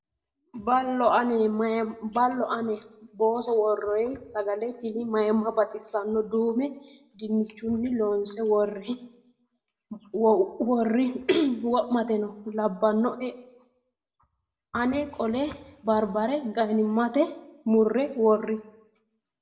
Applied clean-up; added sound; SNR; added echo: none; none; none; reverberation time 0.6 s.